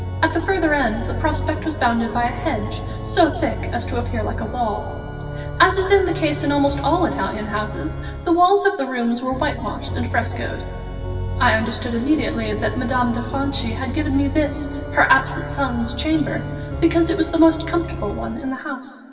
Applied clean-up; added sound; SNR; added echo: none; Organ; 6 dB; reverberation time 2.0 s.